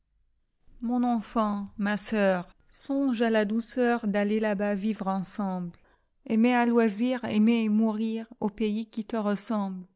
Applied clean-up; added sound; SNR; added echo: none; none; none; none.